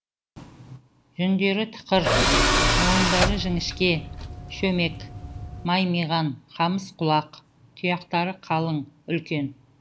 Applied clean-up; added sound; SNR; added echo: none; Tools; -2 dB; none.